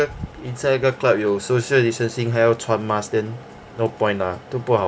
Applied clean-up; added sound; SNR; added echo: none; none; none; none.